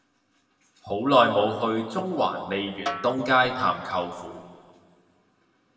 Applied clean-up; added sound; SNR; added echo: none; Snare drum; 12 dB; reverberation time 1.5 s.